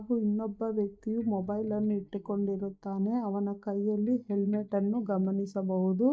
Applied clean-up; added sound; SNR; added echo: neural mask model DeepFilterNet 3.